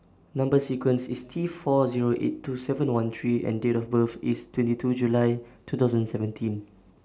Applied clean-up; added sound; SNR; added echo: none; none; none; none.